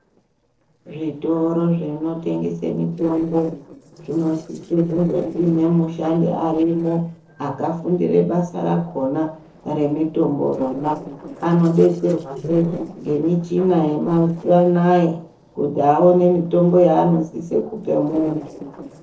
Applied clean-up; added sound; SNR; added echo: neural separator model SepFormer DNS4.